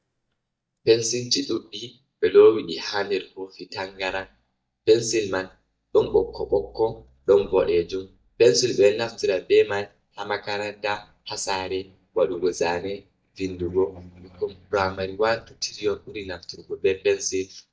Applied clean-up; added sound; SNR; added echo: neural mask model DeepFilterNet 3.